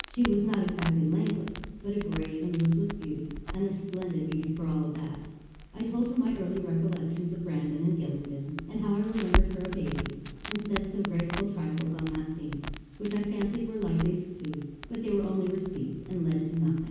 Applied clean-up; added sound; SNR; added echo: none; Crackle; 8 dB; reverberation time 1.2 s.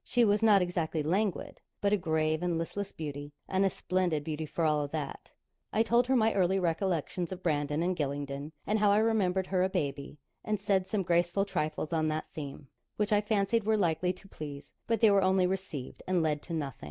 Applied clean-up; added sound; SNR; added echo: none; none; none; none.